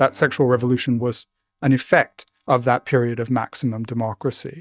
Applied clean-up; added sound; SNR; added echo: neural mask model DeepFilterNet 3.